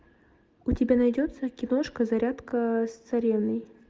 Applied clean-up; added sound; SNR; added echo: none; none; none; none.